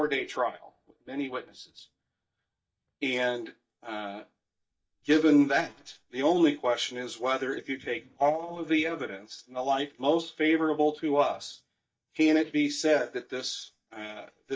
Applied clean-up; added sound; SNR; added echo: neural mask model DeepFilterNet 3.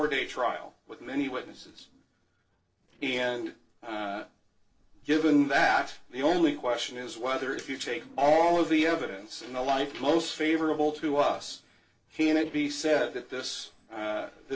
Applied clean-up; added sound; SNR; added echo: neural separator model SepFormer DNS4.